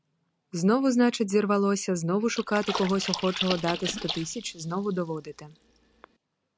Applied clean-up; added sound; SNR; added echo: none; Splash, splatter; 9 dB; none.